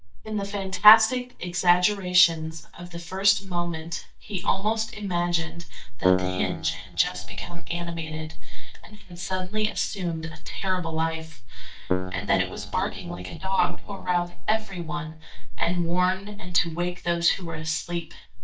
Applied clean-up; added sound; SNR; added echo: neural mask model DeepFilterNet 3.